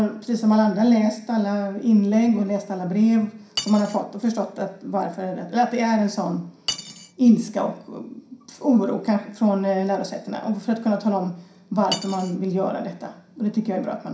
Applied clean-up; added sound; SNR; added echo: none; Cutlery, silverware; 15 dB; reverberation time 0.5 s.